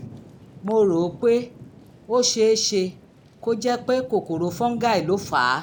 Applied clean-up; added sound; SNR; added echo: none; Thunder / Rain; 18 dB; none.